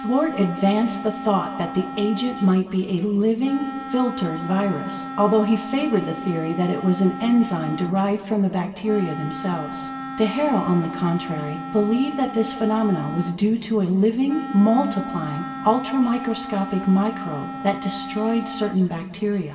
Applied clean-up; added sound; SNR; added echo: none; Wind instrument, woodwind instrument; 11 dB; reverberation time 2.5 s.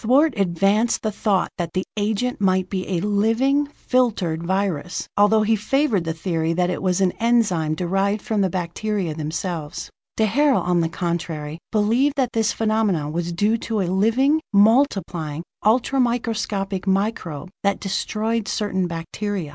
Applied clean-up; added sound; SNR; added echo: none; none; none; none.